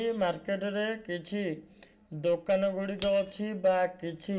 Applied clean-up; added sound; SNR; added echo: none; Shatter; 17 dB; reverberation time 0.4 s.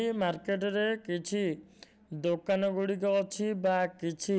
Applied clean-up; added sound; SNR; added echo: none; none; none; none.